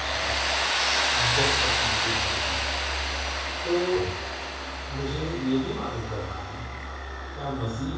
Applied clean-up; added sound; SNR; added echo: none; Tools; -2 dB; reverberation time 0.7 s.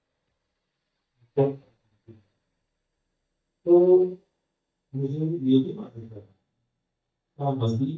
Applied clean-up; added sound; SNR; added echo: neural mask model DeepFilterNet 3.